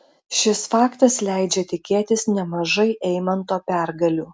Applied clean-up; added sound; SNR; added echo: none; none; none; none.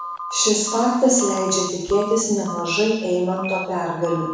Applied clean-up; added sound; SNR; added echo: none; Telephone; 11 dB; reverberation time 1.0 s.